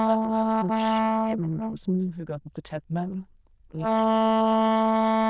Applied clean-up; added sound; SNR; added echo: neural diffusion model UNIVERSE++.